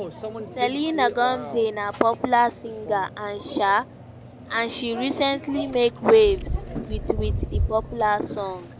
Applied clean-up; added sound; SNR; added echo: none; Microwave oven; 8 dB; none.